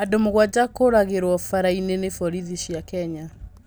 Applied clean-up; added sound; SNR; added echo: none; none; none; none.